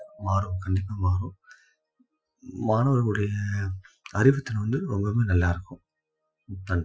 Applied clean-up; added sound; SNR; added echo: classical method Wiener filter.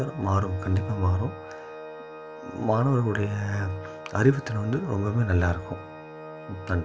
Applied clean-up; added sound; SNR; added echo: none; Organ; 14 dB; none.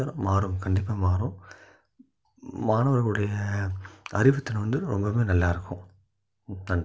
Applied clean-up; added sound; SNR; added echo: none; none; none; none.